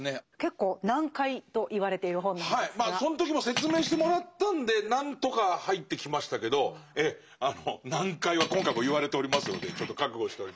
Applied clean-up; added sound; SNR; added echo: none; Cutlery, silverware; 7 dB; none.